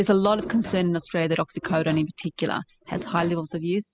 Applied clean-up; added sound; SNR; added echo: classical method spectral subtraction.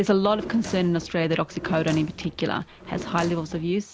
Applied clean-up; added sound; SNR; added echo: none; Drawer open or close; 13 dB; none.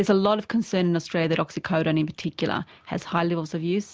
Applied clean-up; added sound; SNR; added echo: none; none; none; none.